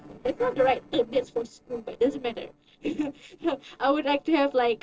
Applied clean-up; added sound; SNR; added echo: neural separator model SepFormer DNS4.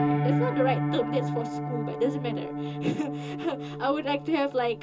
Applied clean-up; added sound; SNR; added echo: none; Piano; 1 dB; reverberation time 0.2 s.